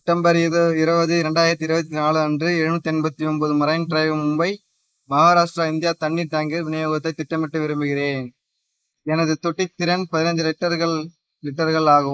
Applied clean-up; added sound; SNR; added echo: neural mask model Resemble Enhance denoiser.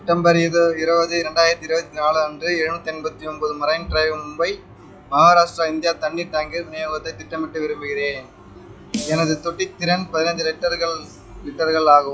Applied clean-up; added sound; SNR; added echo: classical method log-MMSE.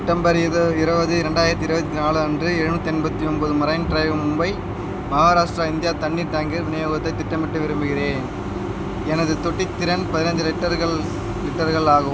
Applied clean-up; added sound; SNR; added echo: none; none; none; none.